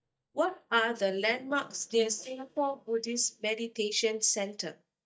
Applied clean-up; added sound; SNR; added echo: neural mask model DeepFilterNet 3.